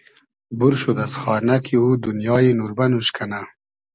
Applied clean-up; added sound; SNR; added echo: none; none; none; none.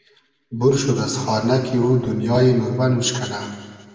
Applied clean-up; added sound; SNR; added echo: none; none; none; reverberation time 1.7 s.